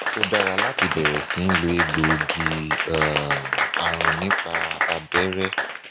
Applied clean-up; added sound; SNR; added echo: none; Applause / Crowd; -3 dB; none.